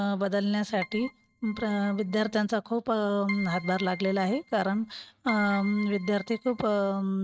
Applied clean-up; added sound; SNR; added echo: neural mask model RNNoise.